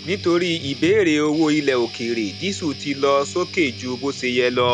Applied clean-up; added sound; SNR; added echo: none; Guitar; 15 dB; none.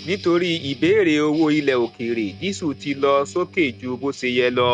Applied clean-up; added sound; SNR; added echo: neural mask model RNNoise.